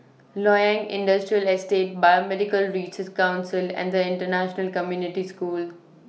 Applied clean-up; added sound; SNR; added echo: none; none; none; none.